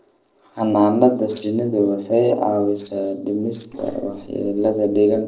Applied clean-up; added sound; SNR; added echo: neural separator model SepFormer DNS4.